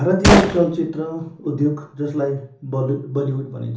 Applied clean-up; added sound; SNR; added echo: none; Gunshot, gunfire; 0 dB; reverberation time 1.2 s.